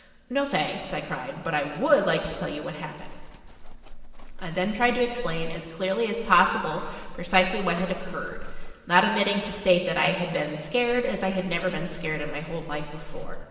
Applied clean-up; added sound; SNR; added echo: none; Livestock, farm animals, working animals; 8 dB; reverberation time 1.6 s.